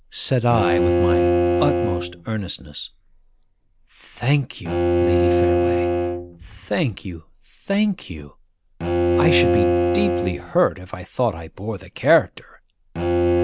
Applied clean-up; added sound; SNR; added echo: none; Bowed string instrument; -2 dB; none.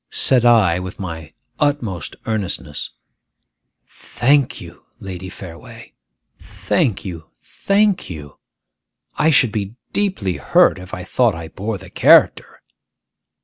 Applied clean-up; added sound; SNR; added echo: none; none; none; none.